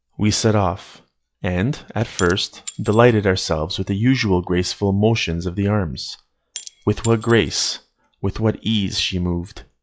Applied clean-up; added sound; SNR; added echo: classical method log-MMSE.